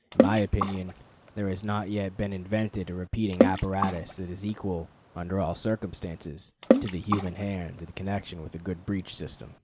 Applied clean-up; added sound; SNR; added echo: none; Water / Splash, splatter; 0 dB; none.